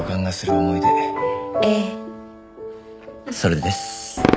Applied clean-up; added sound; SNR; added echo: none; Fireworks; 7 dB; none.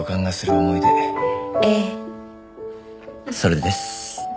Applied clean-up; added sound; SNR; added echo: none; none; none; none.